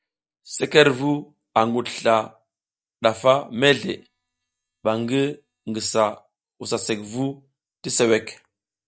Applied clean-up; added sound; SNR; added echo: neural mask model DeepFilterNet 3.